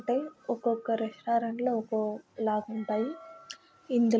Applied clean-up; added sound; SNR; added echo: none; none; none; none.